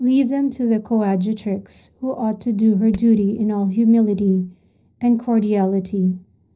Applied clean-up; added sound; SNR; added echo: neural separator model SepFormer DNS4.